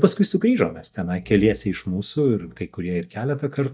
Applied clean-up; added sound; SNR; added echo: neural mask model DeepFilterNet 3.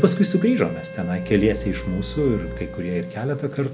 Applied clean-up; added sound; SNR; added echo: none; Wind instrument, woodwind instrument + Bowed string instrument; 12 dB; none.